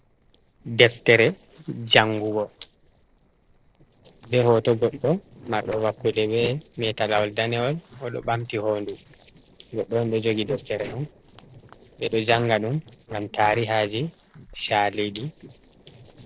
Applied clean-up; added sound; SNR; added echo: neural separator model SepFormer DNS4.